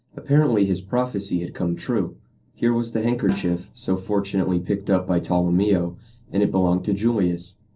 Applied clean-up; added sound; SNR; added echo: neural separator model SepFormer DNS4.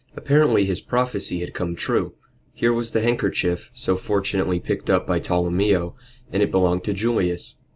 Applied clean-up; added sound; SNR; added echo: none; none; none; none.